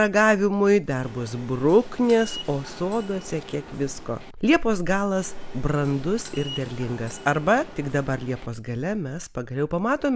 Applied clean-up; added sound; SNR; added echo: none; Subway, metro, underground; 17 dB; none.